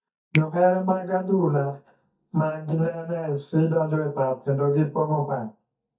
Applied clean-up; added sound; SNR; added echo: neural mask model DeepFilterNet 3.